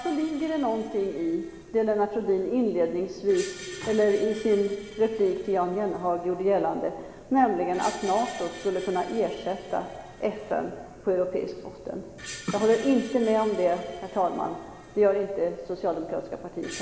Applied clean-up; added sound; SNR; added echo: none; Screech; 20 dB; reverberation time 2.4 s.